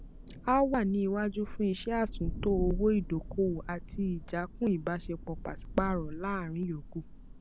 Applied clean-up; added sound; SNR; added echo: none; Thunder; 9 dB; none.